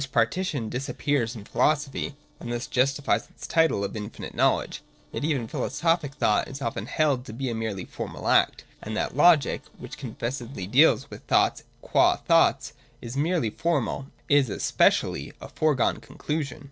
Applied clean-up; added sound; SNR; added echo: neural separator model SepFormer DNS4.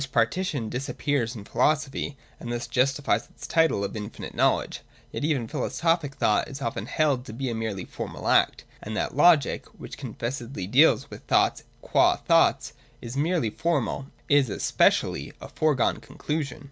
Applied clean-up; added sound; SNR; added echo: none; none; none; none.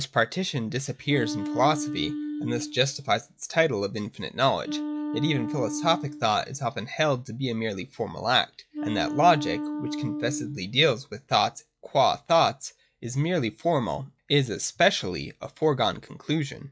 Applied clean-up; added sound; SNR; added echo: classical method log-MMSE.